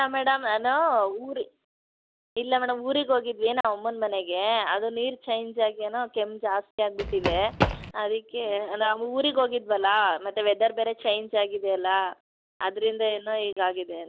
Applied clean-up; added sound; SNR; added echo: none; Run; 2 dB; none.